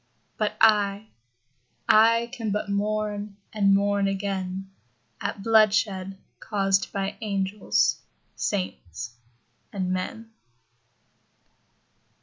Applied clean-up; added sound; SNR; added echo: none; none; none; none.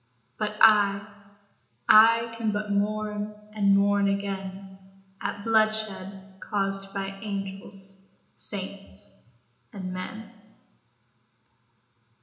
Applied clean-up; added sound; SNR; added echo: none; none; none; reverberation time 0.8 s.